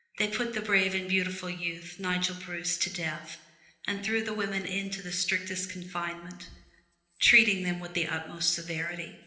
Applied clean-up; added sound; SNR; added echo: none; none; none; reverberation time 1.0 s.